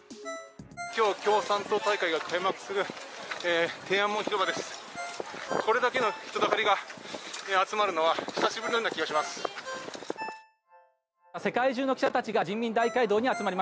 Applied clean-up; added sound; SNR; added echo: none; Ringtone; 15 dB; none.